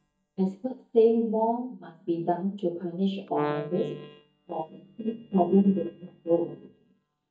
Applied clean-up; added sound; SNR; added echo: neural mask model DeepFilterNet 3.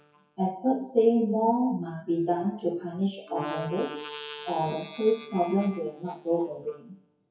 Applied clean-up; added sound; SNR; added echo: classical method WPE with log-MMSE.